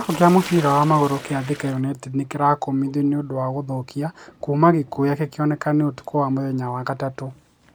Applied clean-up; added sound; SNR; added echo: none; Sink (filling or washing); 20 dB; none.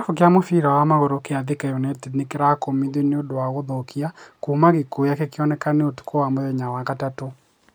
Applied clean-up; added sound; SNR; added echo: none; none; none; none.